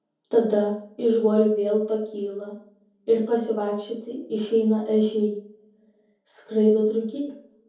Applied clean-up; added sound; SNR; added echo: none; none; none; reverberation time 0.6 s.